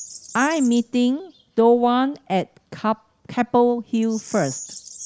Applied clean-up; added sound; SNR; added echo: none; Bird vocalization, bird call, bird song; 19 dB; none.